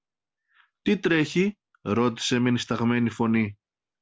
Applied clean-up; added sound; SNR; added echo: none; none; none; none.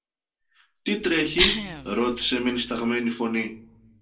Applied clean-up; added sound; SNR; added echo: none; Cough; 2 dB; reverberation time 0.2 s.